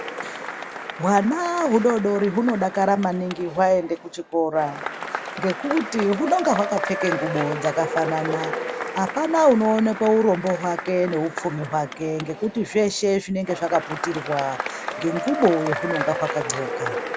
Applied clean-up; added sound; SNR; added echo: none; Applause / Crowd / Cheering; 8 dB; none.